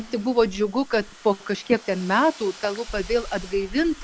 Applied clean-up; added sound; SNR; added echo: none; Domestic sounds, home sounds + Insect; 16 dB; none.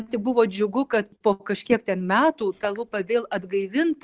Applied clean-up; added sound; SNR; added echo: none; none; none; none.